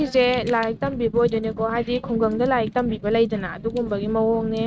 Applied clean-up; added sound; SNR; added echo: neural mask model RNNoise.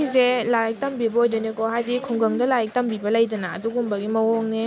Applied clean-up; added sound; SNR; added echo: none; none; none; none.